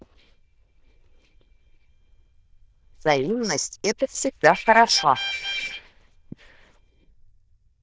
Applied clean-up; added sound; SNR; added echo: neural diffusion model UNIVERSE++.